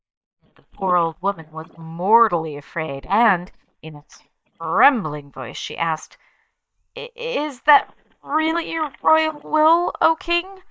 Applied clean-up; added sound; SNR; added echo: neural mask model DeepFilterNet 3.